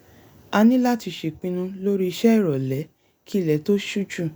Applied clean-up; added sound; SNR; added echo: none; none; none; none.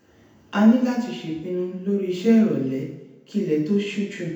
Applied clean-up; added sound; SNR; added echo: none; none; none; reverberation time 0.9 s.